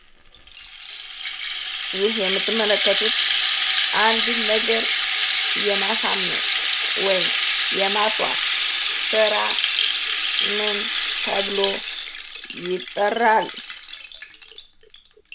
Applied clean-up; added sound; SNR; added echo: none; Rattle (instrument); -3 dB; none.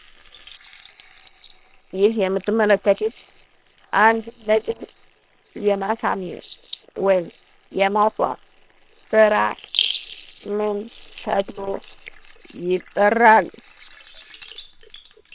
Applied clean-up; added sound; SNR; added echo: neural separator model SepFormer WHAM!.